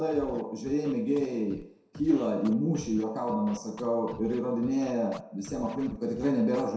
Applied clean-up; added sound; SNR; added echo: none; Scratching (performance technique); 19 dB; reverberation time 0.5 s.